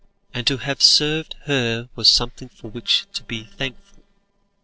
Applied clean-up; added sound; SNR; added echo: neural separator model SepFormer DNS4.